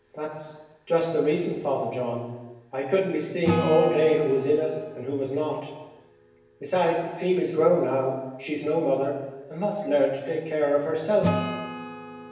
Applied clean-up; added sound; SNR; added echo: none; Acoustic guitar / Strum; 11 dB; reverberation time 1.0 s.